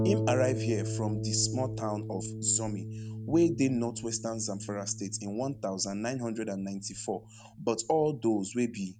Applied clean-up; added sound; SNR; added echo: none; Harp; 5 dB; none.